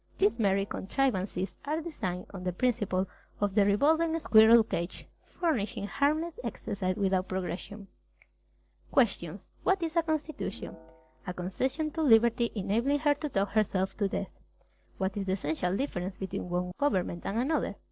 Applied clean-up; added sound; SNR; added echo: neural separator model SepFormer DNS4.